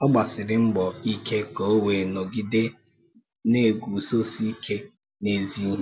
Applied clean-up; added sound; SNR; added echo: none; none; none; none.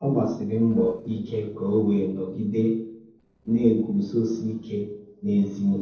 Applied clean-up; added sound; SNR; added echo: neural separator model SepFormer DNS4.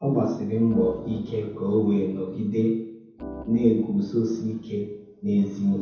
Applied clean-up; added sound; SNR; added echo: none; Organ; 18 dB; reverberation time 0.9 s.